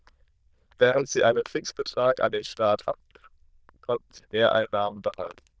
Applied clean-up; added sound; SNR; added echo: neural diffusion model UNIVERSE++.